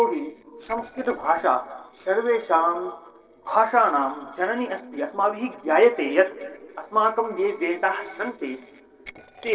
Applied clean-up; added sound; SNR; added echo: neural separator model SepFormer DNS4.